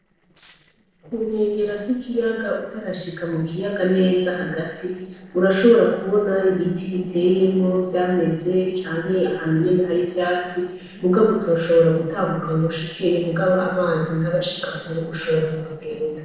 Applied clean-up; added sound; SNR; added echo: neural separator model SepFormer DNS4.